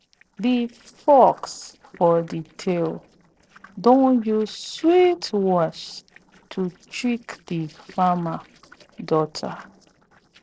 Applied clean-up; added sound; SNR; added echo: neural separator model SepFormer DNS4.